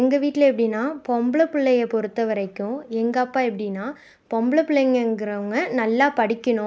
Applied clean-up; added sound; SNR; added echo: none; none; none; none.